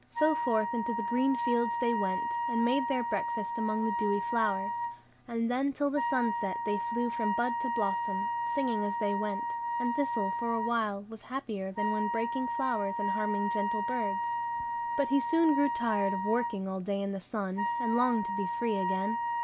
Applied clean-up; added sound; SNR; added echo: none; Wind instrument, woodwind instrument; 1 dB; none.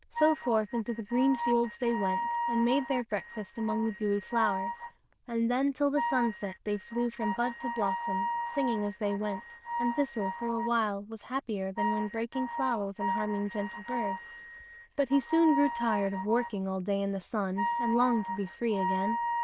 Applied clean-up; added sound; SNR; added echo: neural diffusion model UNIVERSE++.